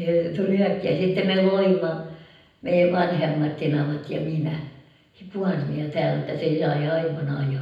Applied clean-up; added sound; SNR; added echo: none; none; none; reverberation time 0.8 s.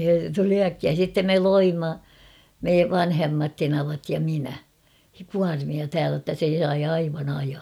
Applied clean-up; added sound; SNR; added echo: none; none; none; none.